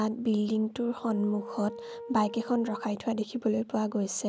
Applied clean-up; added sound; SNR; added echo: none; Wind instrument, woodwind instrument; 15 dB; none.